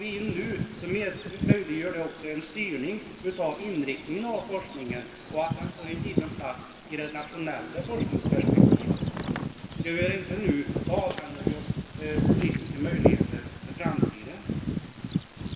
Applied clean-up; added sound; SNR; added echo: none; Bird vocalization, bird call, bird song; -4 dB; reverberation time 1.8 s.